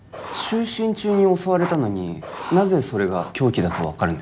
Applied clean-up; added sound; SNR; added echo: none; Writing; 15 dB; none.